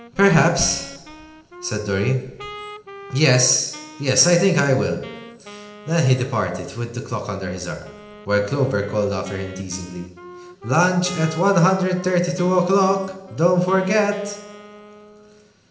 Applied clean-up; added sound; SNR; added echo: none; Wind instrument, woodwind instrument; 19 dB; reverberation time 0.8 s.